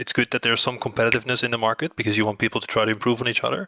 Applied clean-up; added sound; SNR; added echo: none; Finger snapping; 14 dB; none.